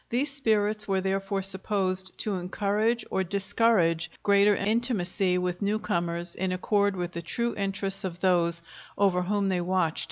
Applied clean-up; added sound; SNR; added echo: none; none; none; none.